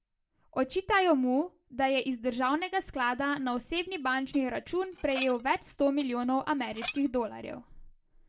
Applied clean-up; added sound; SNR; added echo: none; Dishes, pots, and pans; 15 dB; reverberation time 0.2 s.